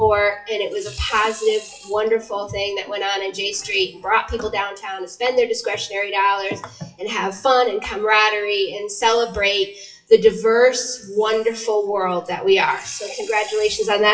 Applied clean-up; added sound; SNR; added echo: classical method WPE with log-MMSE.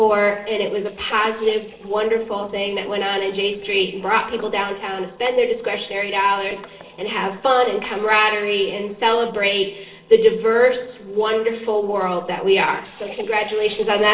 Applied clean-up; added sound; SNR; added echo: neural separator model SepFormer DNS4.